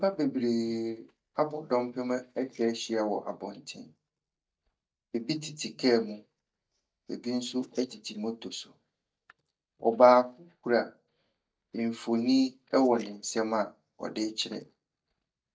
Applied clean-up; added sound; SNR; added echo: neural mask model DeepFilterNet 3.